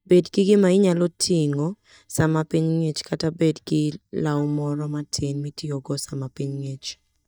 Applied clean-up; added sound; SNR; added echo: neural mask model DeepFilterNet 3.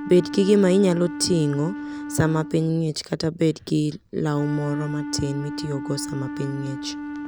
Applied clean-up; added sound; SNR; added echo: none; Wind instrument, woodwind instrument; 9 dB; none.